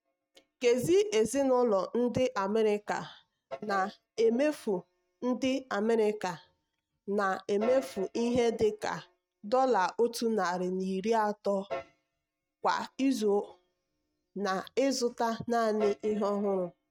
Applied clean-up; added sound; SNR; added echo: neural mask model RNNoise.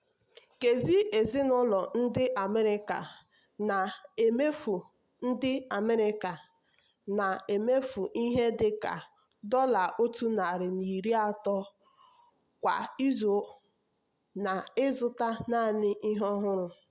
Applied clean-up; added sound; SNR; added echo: none; none; none; none.